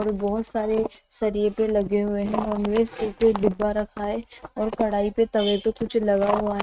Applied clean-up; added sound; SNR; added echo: neural mask model RNNoise.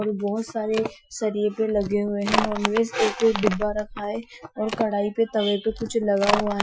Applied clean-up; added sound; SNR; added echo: classical method Wiener filter.